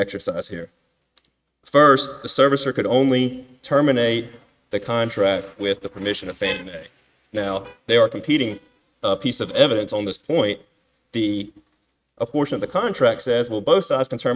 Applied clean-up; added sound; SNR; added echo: neural mask model RNNoise.